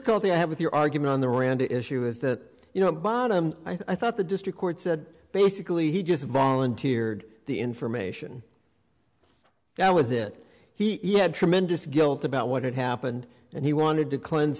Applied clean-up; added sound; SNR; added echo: none; none; none; none.